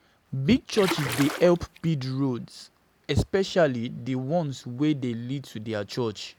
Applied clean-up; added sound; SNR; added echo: none; Splash, splatter; 7 dB; none.